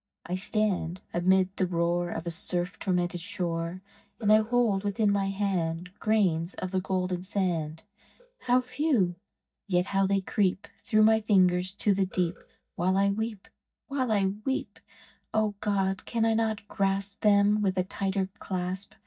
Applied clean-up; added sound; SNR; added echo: neural mask model DeepFilterNet 3.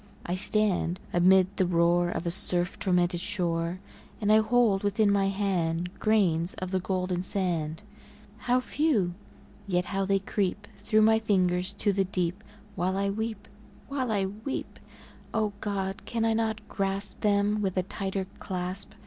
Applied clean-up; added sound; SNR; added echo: none; none; none; none.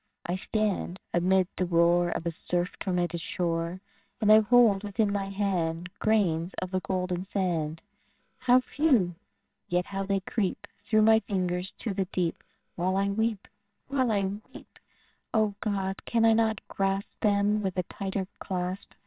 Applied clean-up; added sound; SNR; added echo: neural separator model SepFormer WHAMR!.